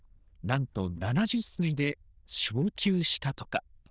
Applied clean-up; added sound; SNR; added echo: neural diffusion model UNIVERSE++.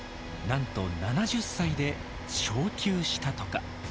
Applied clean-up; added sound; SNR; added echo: none; Domestic sounds, home sounds; 14 dB; none.